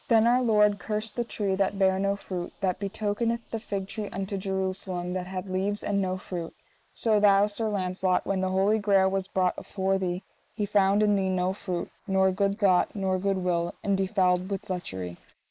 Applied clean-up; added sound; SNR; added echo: neural mask model Resemble Enhance denoiser.